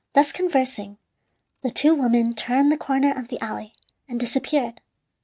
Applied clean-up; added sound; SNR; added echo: neural mask model RNNoise.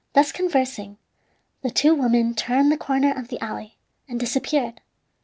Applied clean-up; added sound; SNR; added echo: none; none; none; none.